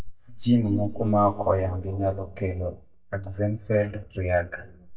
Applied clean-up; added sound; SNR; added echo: neural mask model DeepFilterNet 3.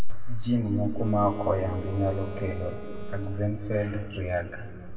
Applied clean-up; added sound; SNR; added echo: none; Wind instrument, woodwind instrument; 17 dB; reverberation time 2.0 s.